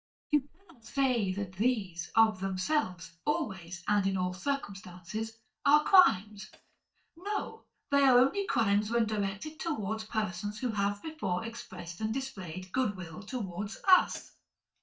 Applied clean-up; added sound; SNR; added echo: neural mask model DeepFilterNet 3.